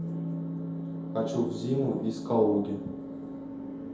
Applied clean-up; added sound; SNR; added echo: none; Bass guitar; 9 dB; reverberation time 0.8 s.